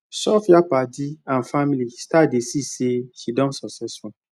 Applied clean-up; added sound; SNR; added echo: none; none; none; none.